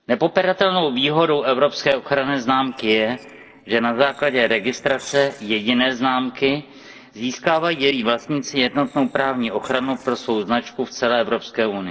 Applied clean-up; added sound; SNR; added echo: neural separator model SepFormer DNS4.